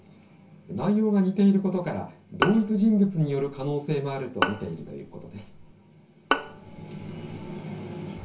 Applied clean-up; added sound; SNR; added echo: none; Bowed string instrument; 6 dB; reverberation time 0.3 s.